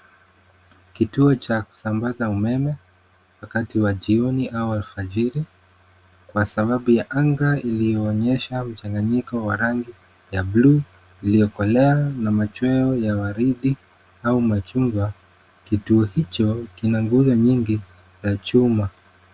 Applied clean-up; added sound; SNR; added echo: none; none; none; none.